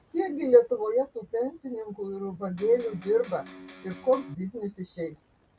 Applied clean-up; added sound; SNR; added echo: none; Electric guitar; 17 dB; none.